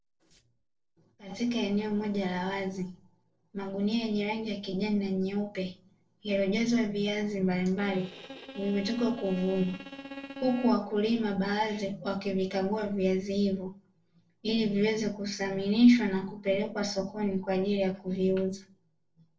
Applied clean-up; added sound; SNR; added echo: neural separator model SepFormer DNS4.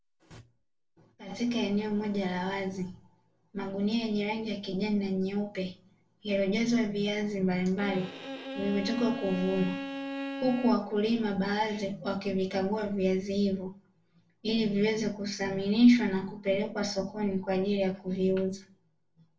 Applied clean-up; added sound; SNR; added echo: none; Bowed string instrument; 8 dB; reverberation time 0.2 s.